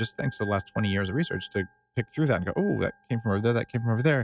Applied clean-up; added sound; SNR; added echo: neural mask model RNNoise.